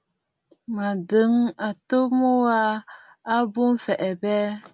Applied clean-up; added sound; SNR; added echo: none; none; none; none.